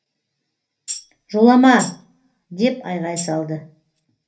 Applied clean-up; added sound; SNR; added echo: none; Tambourine; 15 dB; reverberation time 0.3 s.